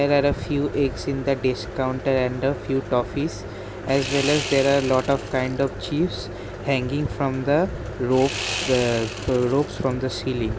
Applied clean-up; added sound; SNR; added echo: none; Sawing; 9 dB; none.